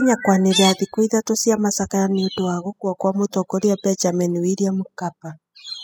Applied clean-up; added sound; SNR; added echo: classical method spectral subtraction.